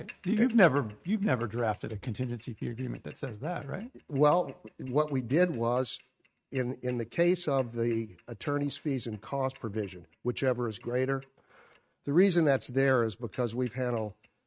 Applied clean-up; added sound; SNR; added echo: neural mask model RNNoise.